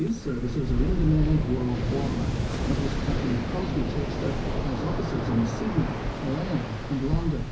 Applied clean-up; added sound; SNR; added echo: none; Waves, surf; 0 dB; reverberation time 0.4 s.